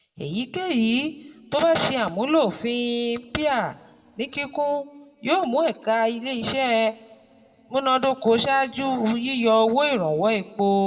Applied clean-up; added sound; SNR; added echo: none; none; none; reverberation time 1.1 s.